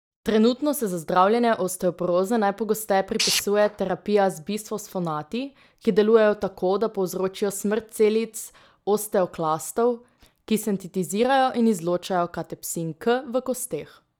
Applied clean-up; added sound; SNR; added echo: neural mask model DeepFilterNet 3.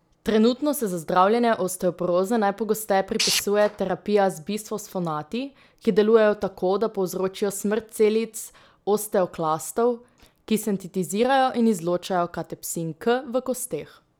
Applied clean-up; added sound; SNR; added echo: none; Tools; 4 dB; none.